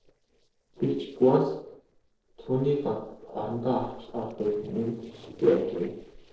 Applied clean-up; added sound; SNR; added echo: neural separator model SepFormer DNS4.